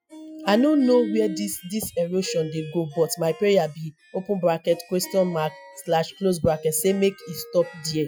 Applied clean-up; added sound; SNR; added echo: classical method Wiener filter.